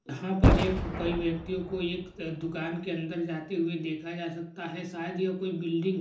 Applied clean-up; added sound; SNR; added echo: none; Boom; -1 dB; reverberation time 0.6 s.